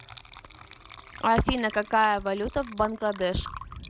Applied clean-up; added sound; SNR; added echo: none; Water / Liquid; 18 dB; none.